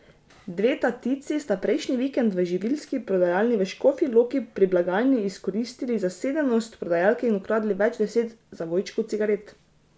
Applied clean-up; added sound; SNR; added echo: none; none; none; none.